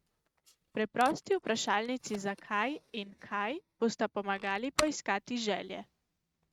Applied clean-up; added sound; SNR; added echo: neural mask model RNNoise.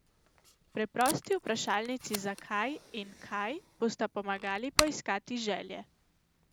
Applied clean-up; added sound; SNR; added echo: none; Packing tape, duct tape; 7 dB; none.